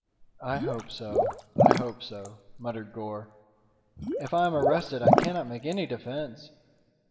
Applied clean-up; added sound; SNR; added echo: none; Water / Liquid; -4 dB; reverberation time 1.5 s.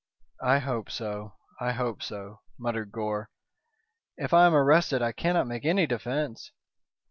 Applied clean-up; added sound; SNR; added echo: none; none; none; none.